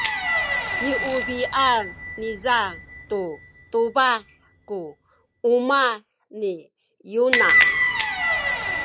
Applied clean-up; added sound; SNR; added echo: none; Squeak / Bell; 1 dB; none.